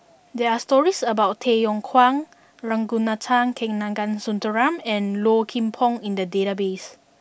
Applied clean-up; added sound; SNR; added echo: none; none; none; none.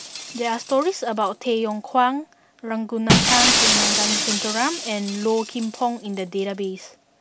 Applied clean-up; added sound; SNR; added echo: none; Shatter; 0 dB; none.